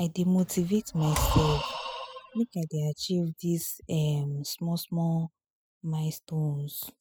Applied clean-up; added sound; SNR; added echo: classical method spectral subtraction.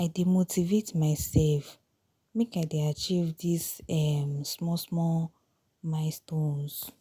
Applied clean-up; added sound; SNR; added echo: none; none; none; none.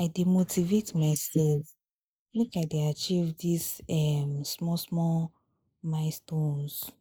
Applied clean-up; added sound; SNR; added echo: neural mask model Resemble Enhance denoiser.